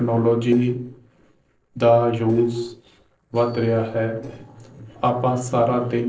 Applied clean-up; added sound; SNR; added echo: neural separator model SepFormer DNS4.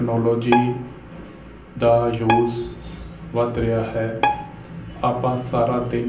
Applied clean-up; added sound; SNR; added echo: none; Bowed string instrument; 6 dB; reverberation time 0.6 s.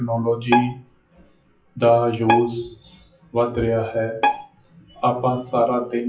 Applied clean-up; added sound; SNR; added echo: classical method WPE with log-MMSE.